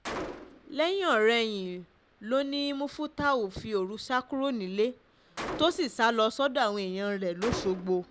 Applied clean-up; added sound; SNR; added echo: none; Gunshot, gunfire; 15 dB; none.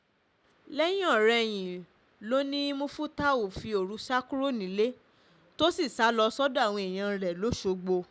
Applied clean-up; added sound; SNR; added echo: none; none; none; none.